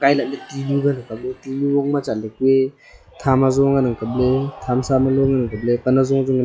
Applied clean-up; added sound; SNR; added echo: classical method log-MMSE.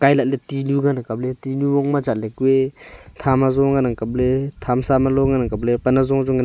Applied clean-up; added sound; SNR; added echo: none; none; none; none.